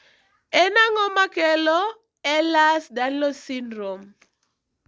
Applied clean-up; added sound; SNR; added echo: none; none; none; none.